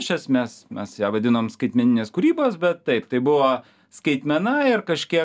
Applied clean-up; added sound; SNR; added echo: none; none; none; none.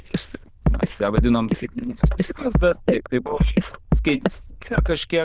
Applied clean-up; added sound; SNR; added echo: neural diffusion model UNIVERSE++.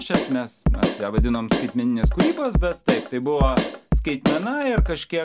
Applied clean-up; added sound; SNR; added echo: none; Drum kit; -2 dB; none.